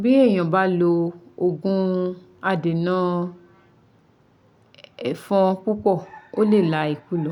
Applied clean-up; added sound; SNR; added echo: none; none; none; none.